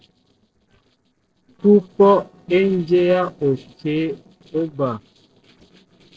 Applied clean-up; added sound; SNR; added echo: neural separator model SepFormer DNS4.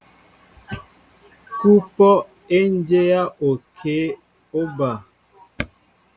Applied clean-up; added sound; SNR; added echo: none; none; none; none.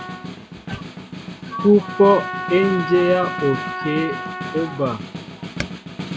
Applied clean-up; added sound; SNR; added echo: none; Snare drum + Trumpet; 8 dB; none.